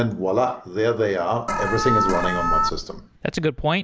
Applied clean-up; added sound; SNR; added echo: none; Alarm; -1 dB; none.